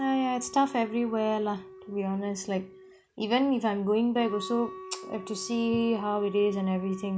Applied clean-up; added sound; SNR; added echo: none; Wind instrument, woodwind instrument; 17 dB; none.